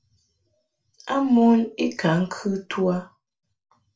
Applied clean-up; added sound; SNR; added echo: none; none; none; reverberation time 0.3 s.